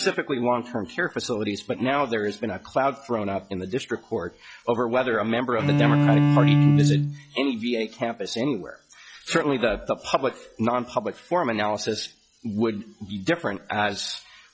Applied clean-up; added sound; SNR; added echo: classical method log-MMSE.